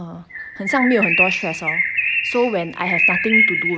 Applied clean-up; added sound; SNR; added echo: none; Bird; -2 dB; none.